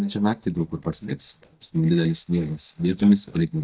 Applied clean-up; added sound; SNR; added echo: neural mask model DeepFilterNet 3.